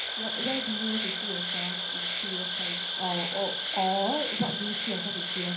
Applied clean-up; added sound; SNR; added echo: none; Insect; -2 dB; reverberation time 0.6 s.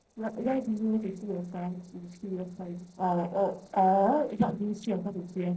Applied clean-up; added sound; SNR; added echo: neural separator model SepFormer DNS4.